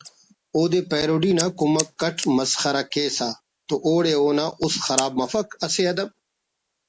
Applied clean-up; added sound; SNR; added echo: none; Scissors; 14 dB; none.